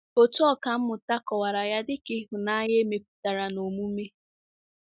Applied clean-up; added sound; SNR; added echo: none; none; none; none.